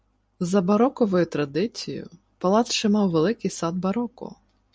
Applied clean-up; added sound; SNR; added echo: none; none; none; none.